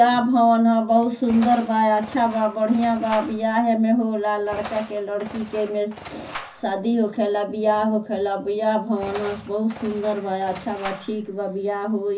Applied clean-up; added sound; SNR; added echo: none; Engine; 16 dB; reverberation time 0.4 s.